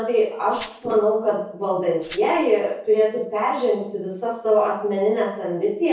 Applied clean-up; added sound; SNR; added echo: neural separator model SepFormer DNS4.